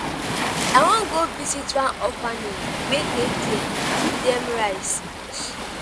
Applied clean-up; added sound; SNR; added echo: none; Waves, surf; 1 dB; none.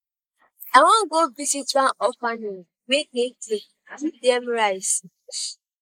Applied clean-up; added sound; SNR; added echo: neural mask model Resemble Enhance denoiser.